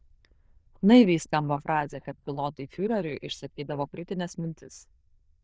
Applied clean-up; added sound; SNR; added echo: neural diffusion model UNIVERSE++.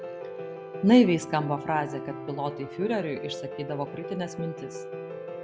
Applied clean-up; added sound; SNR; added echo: none; Piano; 10 dB; none.